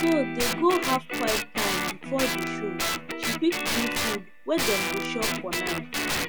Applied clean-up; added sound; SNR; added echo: none; Guitar; -1 dB; none.